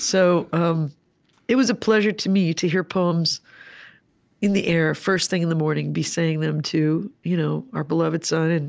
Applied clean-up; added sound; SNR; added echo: none; none; none; none.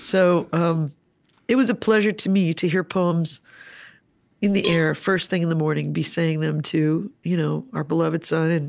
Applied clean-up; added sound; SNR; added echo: none; Cowbell; 13 dB; none.